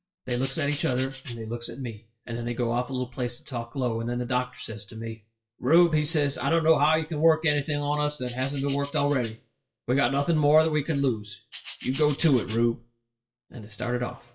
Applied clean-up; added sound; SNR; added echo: classical method WPE with log-MMSE.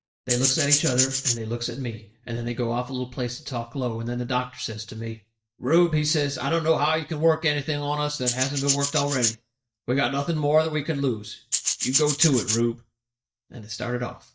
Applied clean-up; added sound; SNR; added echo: neural mask model DeepFilterNet 3.